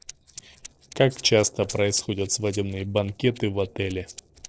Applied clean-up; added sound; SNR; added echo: neural separator model SepFormer DNS4.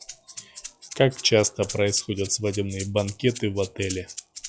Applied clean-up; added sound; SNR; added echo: classical method log-MMSE.